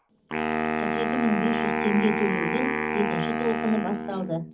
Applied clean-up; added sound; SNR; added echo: none; Wind instrument, woodwind instrument; -1 dB; reverberation time 0.4 s.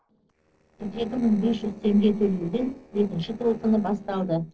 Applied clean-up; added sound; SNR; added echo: neural separator model SepFormer DNS4.